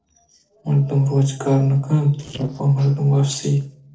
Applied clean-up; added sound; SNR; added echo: neural separator model SepFormer DNS4.